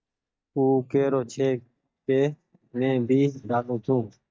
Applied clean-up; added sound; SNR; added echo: neural mask model DeepFilterNet 3.